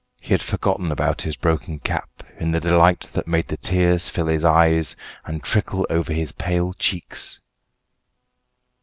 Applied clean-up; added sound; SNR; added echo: none; none; none; none.